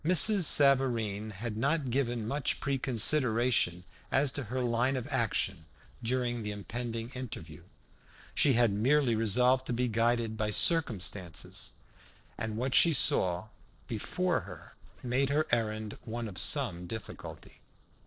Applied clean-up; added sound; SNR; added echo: neural separator model SepFormer DNS4.